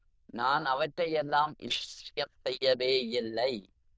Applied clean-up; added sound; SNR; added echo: neural diffusion model UNIVERSE++.